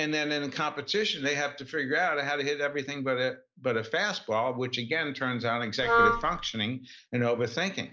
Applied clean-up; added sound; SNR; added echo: none; Wind instrument, woodwind instrument; -4 dB; none.